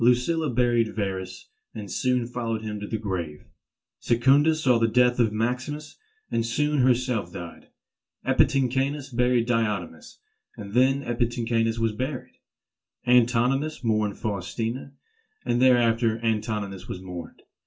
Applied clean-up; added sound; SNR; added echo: none; none; none; reverberation time 0.2 s.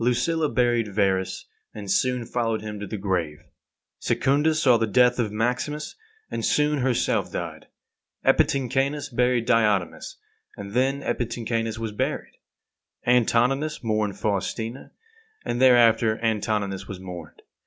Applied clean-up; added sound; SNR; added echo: none; none; none; none.